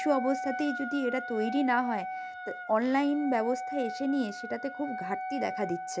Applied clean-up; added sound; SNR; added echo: none; Wind instrument, woodwind instrument; 7 dB; none.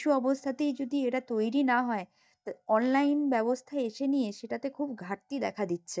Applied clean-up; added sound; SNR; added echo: neural mask model DeepFilterNet 3.